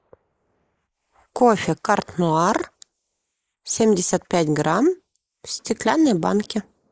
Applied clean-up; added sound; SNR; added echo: neural mask model Resemble Enhance denoiser.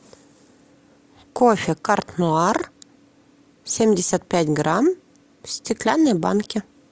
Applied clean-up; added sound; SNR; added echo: none; none; none; none.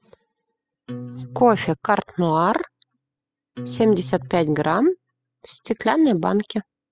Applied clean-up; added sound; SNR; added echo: classical method spectral subtraction.